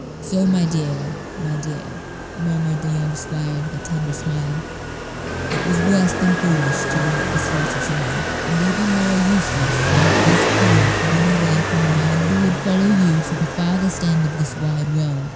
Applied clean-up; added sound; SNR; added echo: none; Motorcycle; 2 dB; none.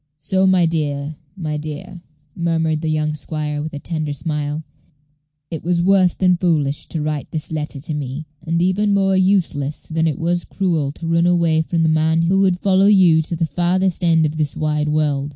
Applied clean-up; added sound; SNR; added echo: none; none; none; none.